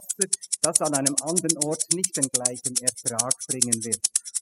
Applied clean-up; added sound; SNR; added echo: classical method spectral subtraction.